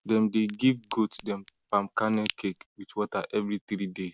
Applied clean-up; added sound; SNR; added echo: none; Crack; 9 dB; none.